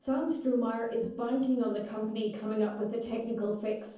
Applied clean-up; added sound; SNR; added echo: neural separator model SepFormer DNS4.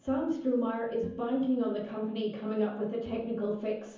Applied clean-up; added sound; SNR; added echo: none; Bowed string instrument; 20 dB; reverberation time 0.7 s.